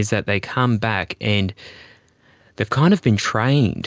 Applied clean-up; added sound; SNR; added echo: none; none; none; none.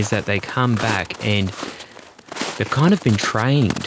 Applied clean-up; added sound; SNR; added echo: none; Walk, footsteps; 12 dB; none.